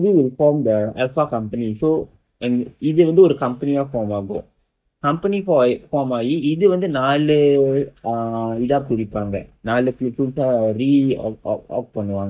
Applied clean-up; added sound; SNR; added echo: neural mask model DeepFilterNet 3.